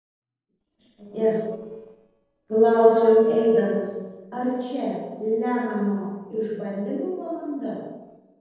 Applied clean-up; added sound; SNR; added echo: neural separator model SepFormer DNS4.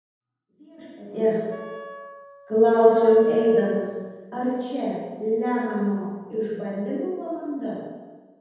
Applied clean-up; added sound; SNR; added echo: none; Wind instrument, woodwind instrument; 18 dB; reverberation time 1.2 s.